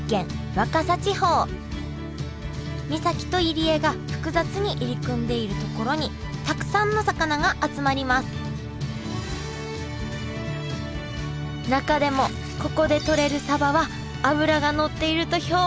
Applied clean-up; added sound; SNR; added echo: none; none; none; none.